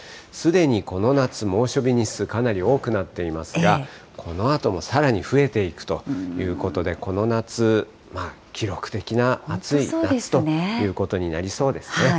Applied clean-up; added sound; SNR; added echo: none; none; none; none.